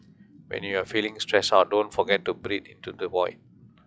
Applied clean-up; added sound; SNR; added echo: classical method log-MMSE.